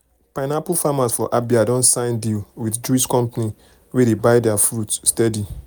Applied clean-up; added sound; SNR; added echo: none; none; none; none.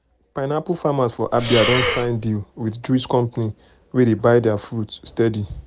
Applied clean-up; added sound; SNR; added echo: none; Breathing; 3 dB; none.